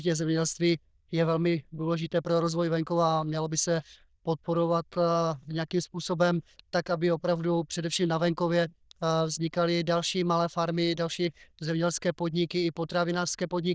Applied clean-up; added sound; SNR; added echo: neural diffusion model UNIVERSE++.